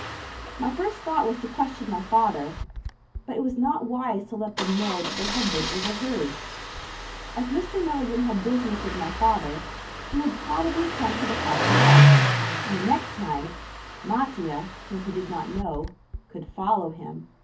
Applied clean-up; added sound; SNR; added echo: none; Engine starting; -1 dB; reverberation time 0.3 s.